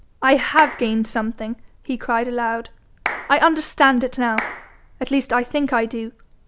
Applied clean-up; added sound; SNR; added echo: none; Clapping; 11 dB; none.